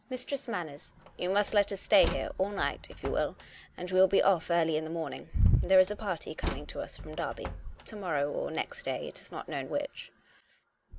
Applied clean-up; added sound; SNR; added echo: none; Slam; 12 dB; none.